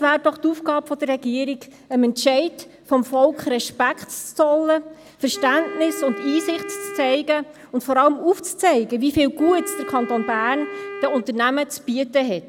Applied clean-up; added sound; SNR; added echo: none; Wind instrument, woodwind instrument; 13 dB; none.